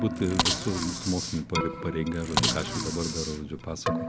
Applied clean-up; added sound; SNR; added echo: none; Bicycle + Keyboard (musical); 0 dB; none.